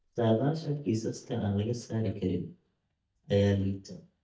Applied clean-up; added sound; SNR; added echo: neural mask model DeepFilterNet 3.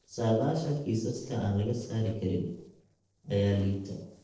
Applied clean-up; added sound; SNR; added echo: neural separator model SepFormer DNS4.